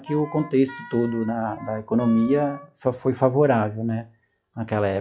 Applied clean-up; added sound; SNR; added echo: classical method log-MMSE.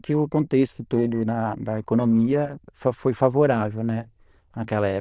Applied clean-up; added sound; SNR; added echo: neural diffusion model UNIVERSE++.